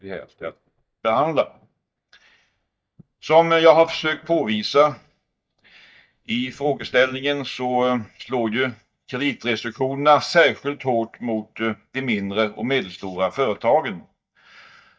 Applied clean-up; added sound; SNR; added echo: neural mask model DeepFilterNet 3.